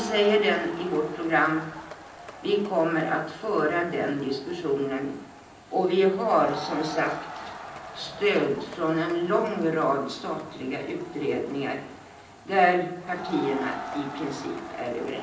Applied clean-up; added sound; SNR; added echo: none; Crowd; 13 dB; reverberation time 0.6 s.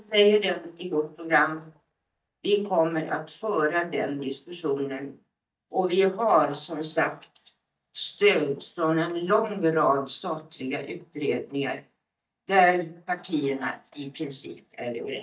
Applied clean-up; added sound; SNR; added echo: neural mask model DeepFilterNet 3.